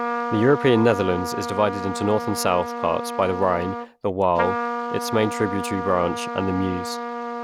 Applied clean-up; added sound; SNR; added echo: none; Trumpet; 6 dB; none.